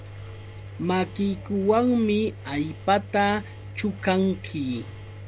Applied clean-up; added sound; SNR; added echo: none; Engine; 13 dB; none.